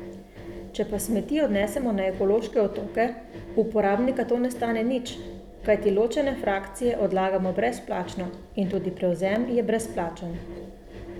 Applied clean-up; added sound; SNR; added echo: none; Engine; 14 dB; none.